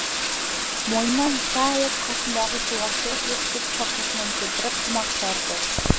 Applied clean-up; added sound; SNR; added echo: none; Bathtub (filling or washing); -4 dB; none.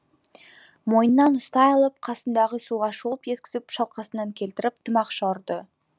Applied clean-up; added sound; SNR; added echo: none; none; none; none.